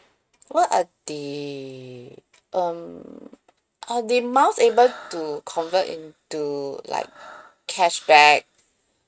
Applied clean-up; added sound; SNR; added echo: neural mask model RNNoise.